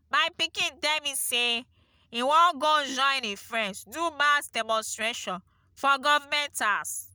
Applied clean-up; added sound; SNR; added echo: none; none; none; none.